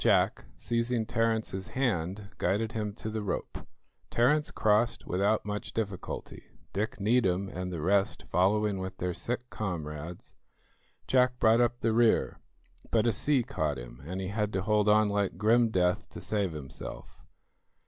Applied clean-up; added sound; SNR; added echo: none; none; none; none.